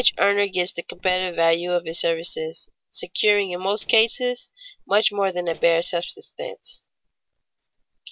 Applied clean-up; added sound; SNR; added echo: neural separator model SepFormer DNS4.